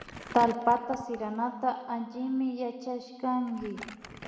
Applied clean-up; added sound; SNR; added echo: none; Crumpling, crinkling; 16 dB; reverberation time 1.9 s.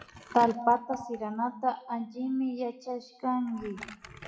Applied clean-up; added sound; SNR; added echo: classical method WPE with log-MMSE.